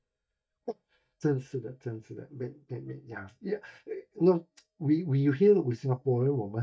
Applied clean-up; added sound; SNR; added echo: neural mask model DeepFilterNet 3.